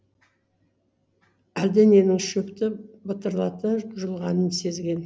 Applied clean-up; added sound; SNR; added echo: none; none; none; none.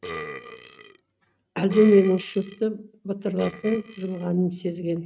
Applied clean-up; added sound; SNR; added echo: neural mask model RNNoise.